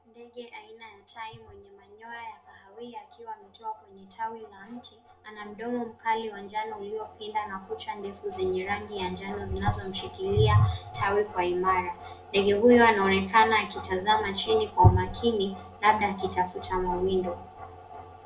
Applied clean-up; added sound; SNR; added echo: none; none; none; reverberation time 0.3 s.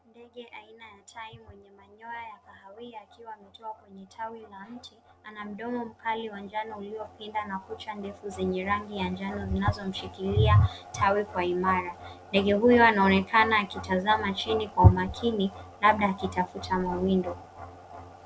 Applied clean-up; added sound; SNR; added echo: none; none; none; none.